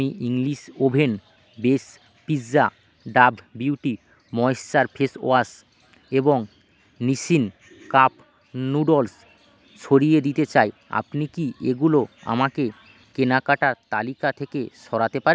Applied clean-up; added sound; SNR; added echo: none; none; none; none.